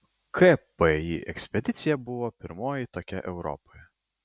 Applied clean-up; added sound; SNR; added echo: none; none; none; none.